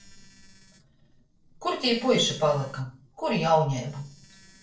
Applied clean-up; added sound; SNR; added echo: neural separator model SepFormer DNS4.